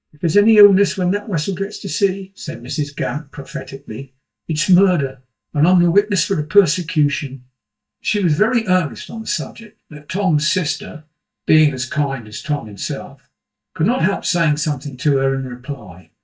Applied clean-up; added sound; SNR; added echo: neural mask model DeepFilterNet 3.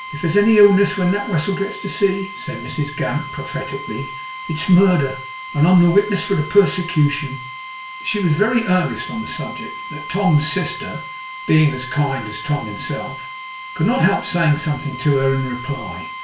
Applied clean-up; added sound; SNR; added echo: none; Drill; 12 dB; reverberation time 0.4 s.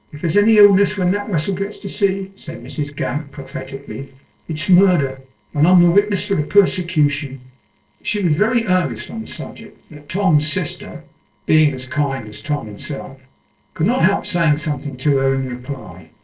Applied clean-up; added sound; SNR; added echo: neural separator model SepFormer DNS4.